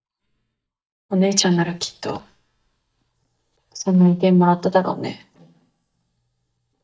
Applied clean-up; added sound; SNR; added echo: neural mask model DeepFilterNet 3.